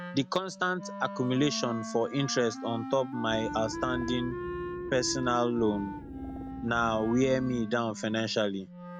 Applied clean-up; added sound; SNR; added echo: none; Wind instrument, woodwind instrument + Wind instrument, woodwind instrument; 8 dB; none.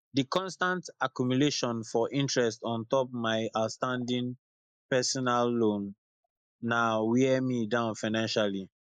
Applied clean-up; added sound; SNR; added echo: neural mask model Resemble Enhance denoiser.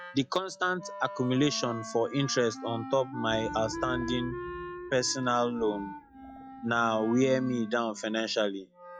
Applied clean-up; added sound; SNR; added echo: classical method log-MMSE.